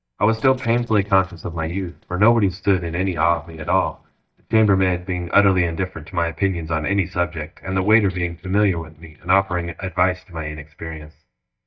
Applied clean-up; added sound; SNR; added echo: neural mask model DeepFilterNet 3.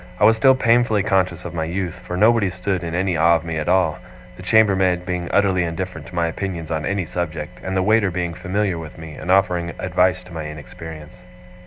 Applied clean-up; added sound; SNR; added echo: none; none; none; none.